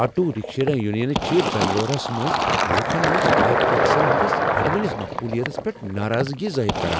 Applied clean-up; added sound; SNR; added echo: none; Fill (with liquid); -2 dB; none.